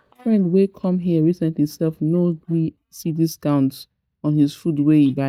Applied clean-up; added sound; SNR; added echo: neural mask model DeepFilterNet 3.